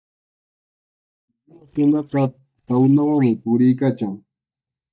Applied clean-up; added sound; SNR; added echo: neural mask model DeepFilterNet 3.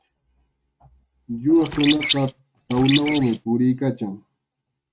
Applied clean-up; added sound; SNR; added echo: neural mask model RNNoise.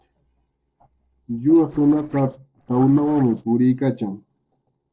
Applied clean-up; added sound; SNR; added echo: neural separator model SepFormer DNS4.